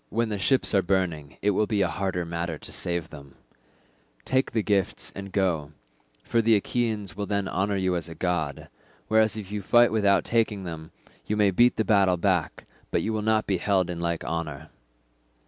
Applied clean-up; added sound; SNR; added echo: none; none; none; none.